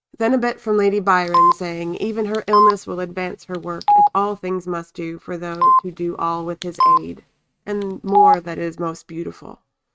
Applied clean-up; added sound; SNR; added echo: neural mask model RNNoise.